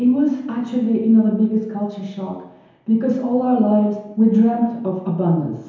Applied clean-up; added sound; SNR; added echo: none; none; none; reverberation time 1.0 s.